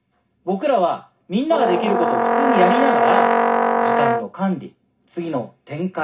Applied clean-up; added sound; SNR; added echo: none; Brass instrument; -4 dB; reverberation time 0.4 s.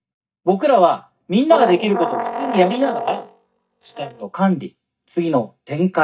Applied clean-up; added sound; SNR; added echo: neural mask model DeepFilterNet 3.